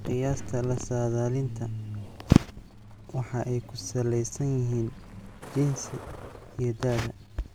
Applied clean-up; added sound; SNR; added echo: none; Truck; 13 dB; none.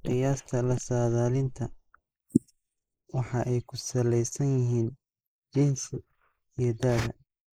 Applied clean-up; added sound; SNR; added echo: neural mask model Resemble Enhance denoiser.